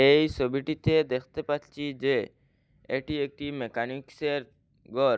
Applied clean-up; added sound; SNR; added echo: none; none; none; none.